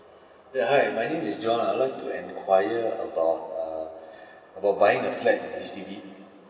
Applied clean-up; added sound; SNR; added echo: none; none; none; reverberation time 2.5 s.